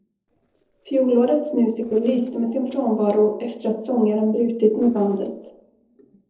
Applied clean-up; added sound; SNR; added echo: neural separator model SepFormer DNS4.